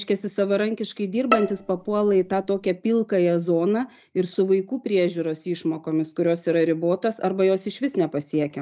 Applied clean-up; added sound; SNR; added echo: none; Bowed string instrument; 7 dB; none.